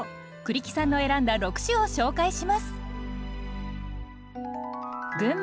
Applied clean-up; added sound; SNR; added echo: none; none; none; none.